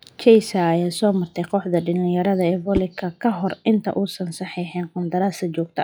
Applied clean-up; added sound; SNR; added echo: classical method log-MMSE.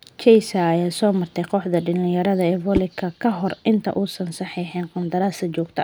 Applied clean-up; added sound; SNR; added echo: none; Whoosh, swoosh, swish; 12 dB; none.